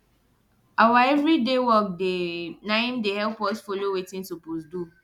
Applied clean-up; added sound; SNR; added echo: none; none; none; none.